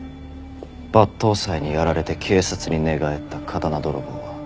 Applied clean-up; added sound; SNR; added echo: none; none; none; none.